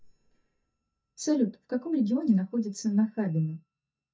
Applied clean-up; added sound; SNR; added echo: neural mask model DeepFilterNet 3.